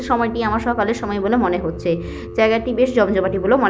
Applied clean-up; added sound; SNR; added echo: none; Telephone; 16 dB; none.